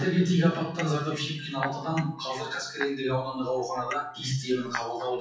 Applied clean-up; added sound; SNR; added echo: classical method WPE with log-MMSE.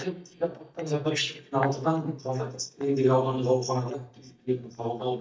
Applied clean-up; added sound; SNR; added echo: neural mask model DeepFilterNet 3.